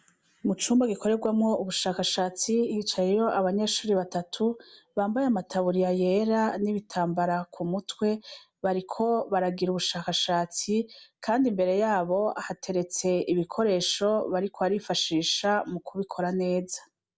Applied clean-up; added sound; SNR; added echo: none; none; none; none.